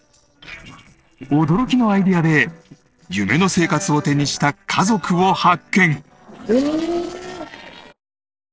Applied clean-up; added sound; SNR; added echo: neural separator model SepFormer DNS4.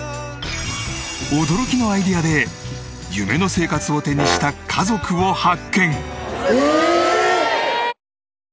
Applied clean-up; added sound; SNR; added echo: none; Brass instrument; 8 dB; none.